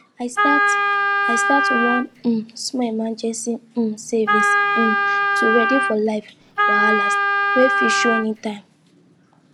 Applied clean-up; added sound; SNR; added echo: none; Wind instrument, woodwind instrument; -5 dB; none.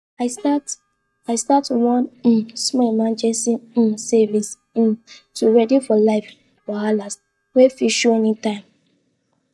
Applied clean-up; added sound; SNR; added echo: neural mask model DeepFilterNet 3.